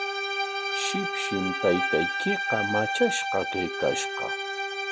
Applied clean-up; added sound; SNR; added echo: none; Bowed string instrument + Wind instrument, woodwind instrument; 0 dB; none.